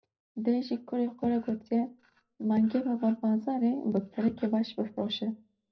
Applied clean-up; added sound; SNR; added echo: none; none; none; reverberation time 0.5 s.